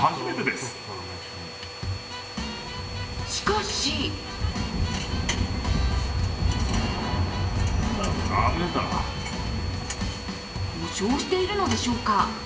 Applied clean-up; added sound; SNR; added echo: none; Domestic sounds, home sounds; 12 dB; reverberation time 0.9 s.